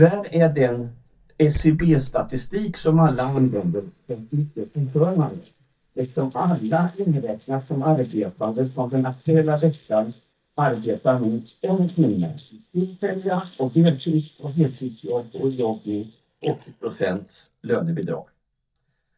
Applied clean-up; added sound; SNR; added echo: neural mask model DeepFilterNet 3.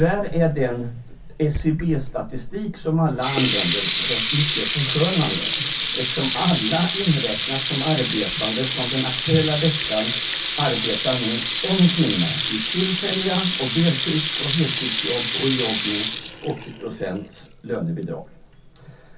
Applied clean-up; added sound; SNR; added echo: none; Sink (filling or washing) / Water tap, faucet; 2 dB; reverberation time 0.3 s.